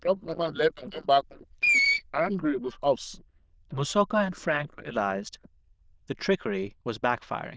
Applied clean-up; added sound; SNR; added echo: neural diffusion model UNIVERSE++.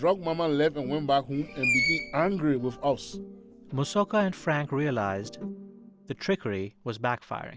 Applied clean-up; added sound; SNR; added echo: none; Screech; 5 dB; none.